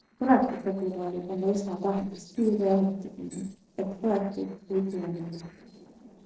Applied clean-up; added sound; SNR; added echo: neural separator model SepFormer DNS4.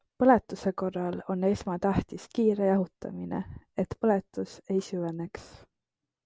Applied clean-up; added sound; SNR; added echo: none; none; none; none.